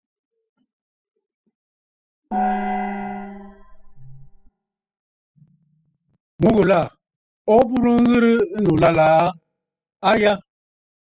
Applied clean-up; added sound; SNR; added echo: classical method spectral subtraction.